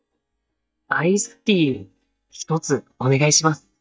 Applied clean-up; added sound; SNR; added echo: neural mask model DeepFilterNet 3.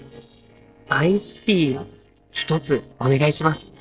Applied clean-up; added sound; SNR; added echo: neural separator model SepFormer DNS4.